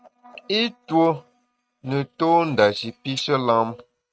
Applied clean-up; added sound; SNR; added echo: neural mask model RNNoise.